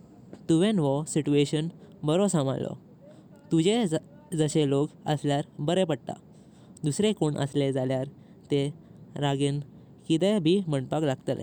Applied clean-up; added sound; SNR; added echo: none; none; none; none.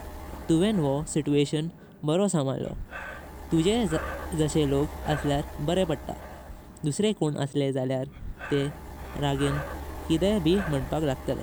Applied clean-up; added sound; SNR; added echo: none; Breathing; 11 dB; none.